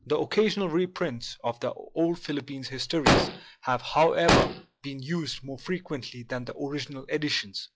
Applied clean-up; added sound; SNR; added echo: classical method log-MMSE.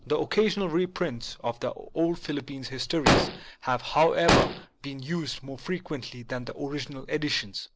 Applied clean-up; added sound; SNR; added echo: none; Explosion; -3 dB; none.